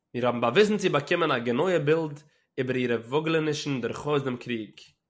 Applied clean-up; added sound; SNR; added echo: none; none; none; none.